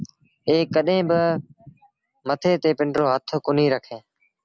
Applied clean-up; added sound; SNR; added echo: none; none; none; none.